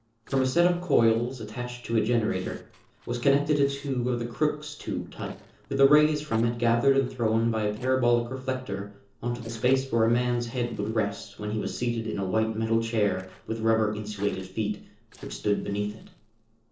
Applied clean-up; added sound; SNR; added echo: neural separator model SepFormer DNS4.